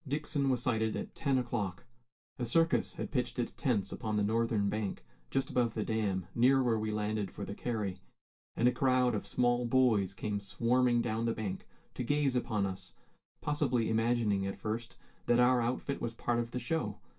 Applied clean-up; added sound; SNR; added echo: none; none; none; reverberation time 0.2 s.